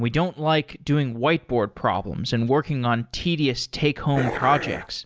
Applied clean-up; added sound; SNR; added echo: none; Dog; 6 dB; none.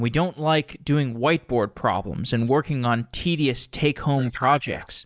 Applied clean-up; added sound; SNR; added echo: neural mask model Resemble Enhance denoiser.